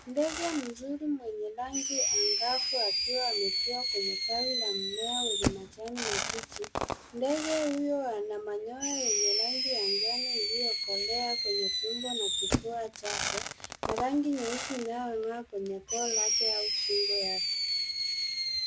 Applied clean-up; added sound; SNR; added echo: none; Fireworks; -2 dB; none.